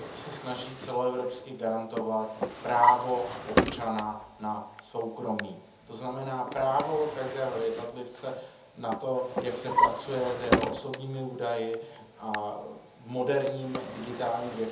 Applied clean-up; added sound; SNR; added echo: none; Drawer open or close; 2 dB; reverberation time 0.7 s.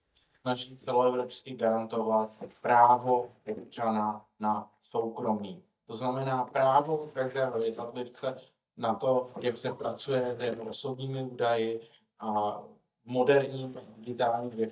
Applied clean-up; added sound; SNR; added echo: neural mask model DeepFilterNet 3.